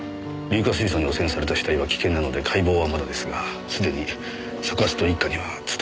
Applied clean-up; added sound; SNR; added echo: none; none; none; none.